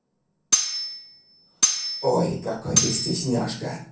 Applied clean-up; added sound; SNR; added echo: none; Cutlery, silverware; -2 dB; reverberation time 0.6 s.